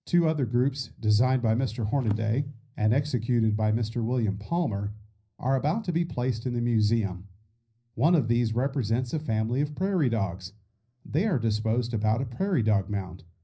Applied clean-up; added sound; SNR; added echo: none; Percussion; 17 dB; reverberation time 0.5 s.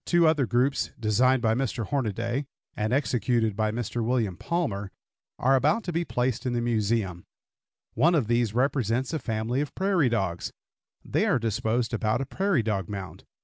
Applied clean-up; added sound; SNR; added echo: none; none; none; none.